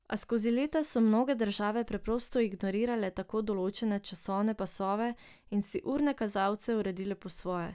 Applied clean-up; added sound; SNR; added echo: none; none; none; none.